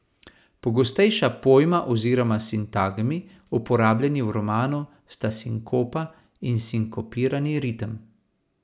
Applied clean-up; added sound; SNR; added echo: none; none; none; none.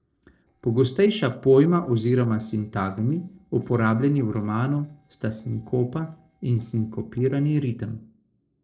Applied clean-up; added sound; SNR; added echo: neural separator model SepFormer DNS4.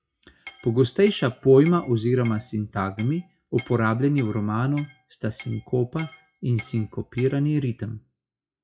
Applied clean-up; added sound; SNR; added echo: classical method WPE with log-MMSE.